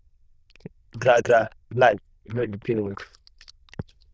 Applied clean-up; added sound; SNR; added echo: neural diffusion model UNIVERSE++.